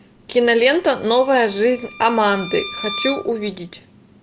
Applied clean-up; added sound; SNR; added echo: none; Bowed string instrument; 13 dB; none.